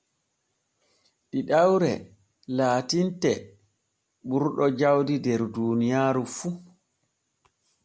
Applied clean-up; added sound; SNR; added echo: none; none; none; none.